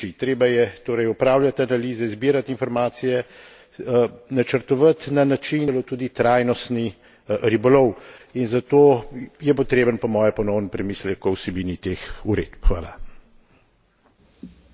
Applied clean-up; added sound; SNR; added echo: none; none; none; none.